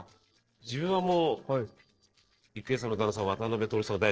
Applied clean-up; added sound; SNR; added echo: neural separator model SepFormer DNS4.